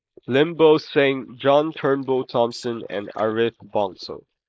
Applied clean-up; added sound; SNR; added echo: neural mask model Resemble Enhance denoiser.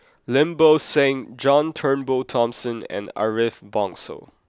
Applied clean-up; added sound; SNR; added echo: none; none; none; none.